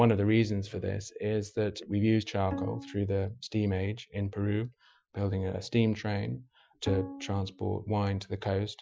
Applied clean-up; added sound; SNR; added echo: classical method Wiener filter.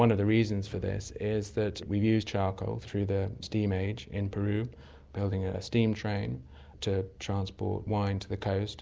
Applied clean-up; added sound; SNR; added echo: none; none; none; none.